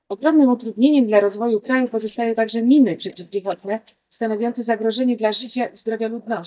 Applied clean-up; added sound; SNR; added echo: neural mask model DeepFilterNet 3.